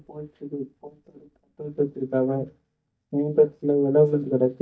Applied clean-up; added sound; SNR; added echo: neural mask model DeepFilterNet 3.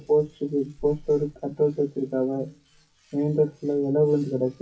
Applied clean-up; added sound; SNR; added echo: classical method WPE with log-MMSE.